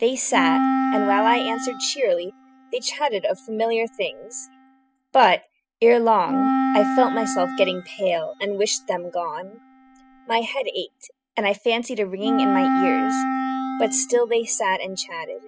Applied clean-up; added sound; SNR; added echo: classical method spectral subtraction.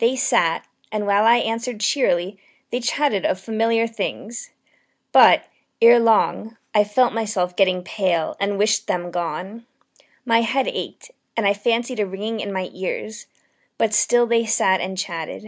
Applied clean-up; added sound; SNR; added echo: none; none; none; none.